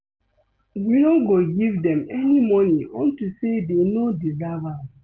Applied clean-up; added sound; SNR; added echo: none; none; none; none.